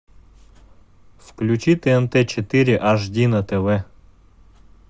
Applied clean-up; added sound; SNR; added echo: none; none; none; none.